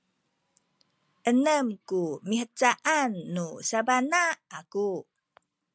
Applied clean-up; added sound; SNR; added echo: none; none; none; none.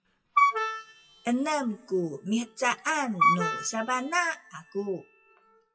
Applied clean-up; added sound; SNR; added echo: classical method WPE with log-MMSE.